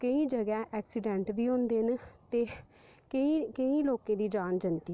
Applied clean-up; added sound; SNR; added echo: none; none; none; none.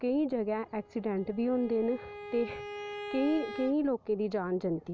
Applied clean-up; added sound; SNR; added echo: none; Bowed string instrument; 13 dB; none.